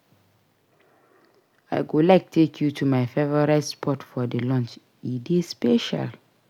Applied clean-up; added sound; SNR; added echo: none; none; none; none.